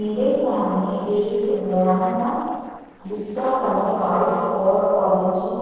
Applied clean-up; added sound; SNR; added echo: neural separator model SepFormer DNS4.